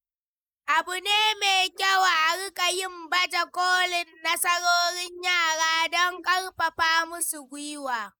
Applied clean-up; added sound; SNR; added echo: neural mask model Resemble Enhance denoiser.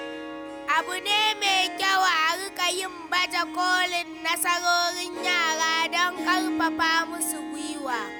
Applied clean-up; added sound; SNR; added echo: none; Harp; 9 dB; none.